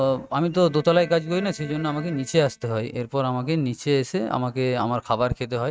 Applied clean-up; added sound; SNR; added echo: neural mask model RNNoise.